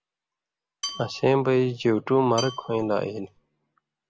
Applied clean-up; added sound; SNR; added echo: none; Dishes, pots, and pans / Glass / Bell; 14 dB; none.